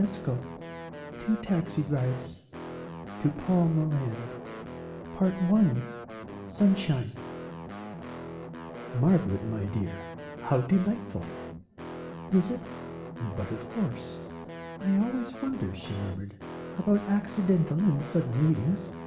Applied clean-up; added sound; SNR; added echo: none; Guitar; 11 dB; reverberation time 1.2 s.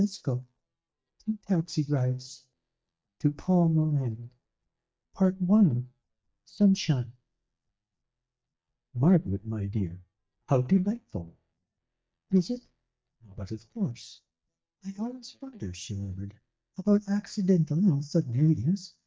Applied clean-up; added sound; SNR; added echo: neural mask model DeepFilterNet 3.